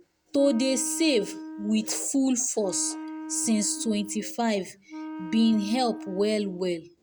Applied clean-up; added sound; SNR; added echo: none; Wind instrument, woodwind instrument; 12 dB; none.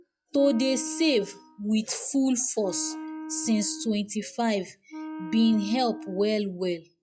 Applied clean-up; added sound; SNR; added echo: classical method log-MMSE.